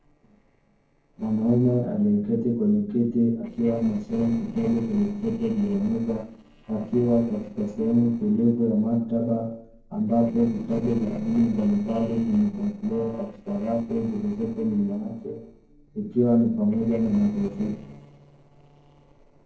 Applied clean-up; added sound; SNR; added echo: neural separator model SepFormer DNS4.